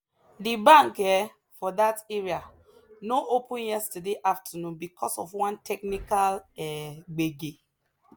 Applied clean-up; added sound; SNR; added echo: none; none; none; none.